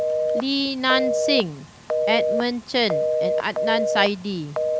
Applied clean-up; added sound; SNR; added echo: none; Telephone; -1 dB; none.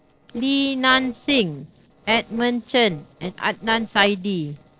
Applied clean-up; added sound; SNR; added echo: neural separator model SepFormer DNS4.